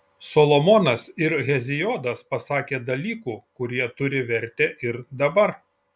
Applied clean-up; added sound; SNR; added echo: none; none; none; none.